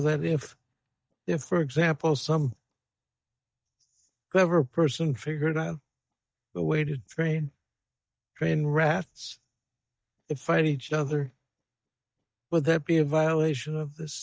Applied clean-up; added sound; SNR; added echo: neural mask model DeepFilterNet 3.